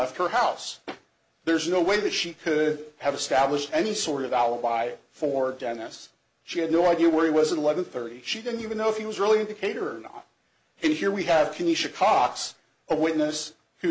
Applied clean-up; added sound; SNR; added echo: none; none; none; none.